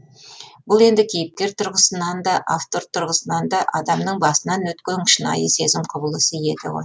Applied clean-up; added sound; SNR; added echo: none; none; none; none.